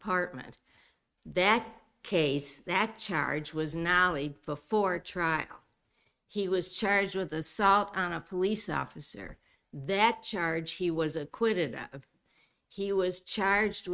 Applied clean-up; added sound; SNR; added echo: neural mask model RNNoise.